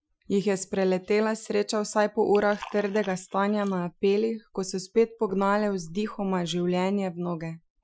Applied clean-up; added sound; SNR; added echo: classical method Wiener filter.